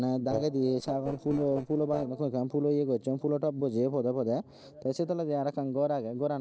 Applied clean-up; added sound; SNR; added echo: neural separator model SepFormer DNS4.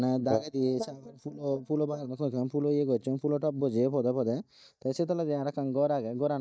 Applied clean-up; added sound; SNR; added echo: neural mask model DeepFilterNet 3.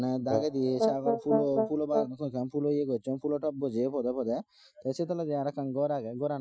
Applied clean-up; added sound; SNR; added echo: classical method Wiener filter.